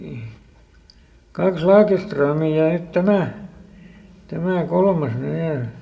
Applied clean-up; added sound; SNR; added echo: none; none; none; reverberation time 0.9 s.